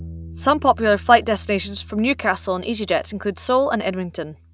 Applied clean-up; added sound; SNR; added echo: none; Bass guitar; 18 dB; none.